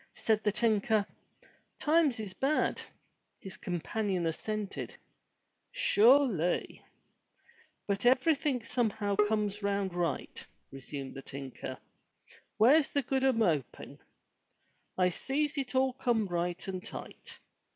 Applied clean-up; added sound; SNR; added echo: none; Bowed string instrument; 6 dB; none.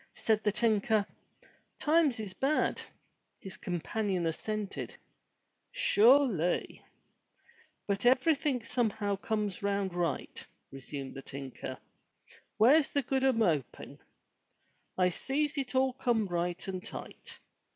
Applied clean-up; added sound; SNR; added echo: none; none; none; none.